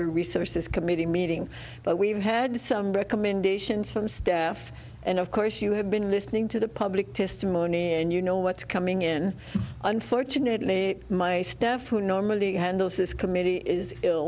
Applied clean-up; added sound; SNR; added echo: none; none; none; none.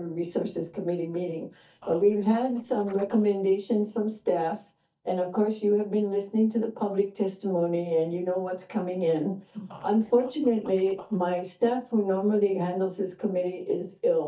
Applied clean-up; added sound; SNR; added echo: neural mask model DeepFilterNet 3.